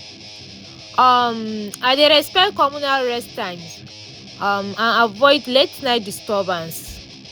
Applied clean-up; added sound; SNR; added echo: none; Guitar; 19 dB; none.